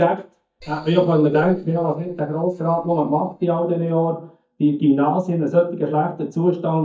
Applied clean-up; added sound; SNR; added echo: neural mask model DeepFilterNet 3.